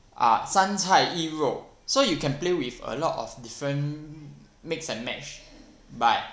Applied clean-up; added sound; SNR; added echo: none; none; none; none.